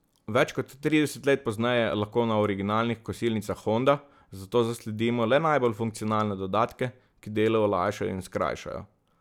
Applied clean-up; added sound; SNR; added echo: none; none; none; none.